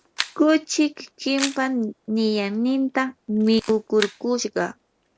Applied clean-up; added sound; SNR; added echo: none; Camera; 14 dB; none.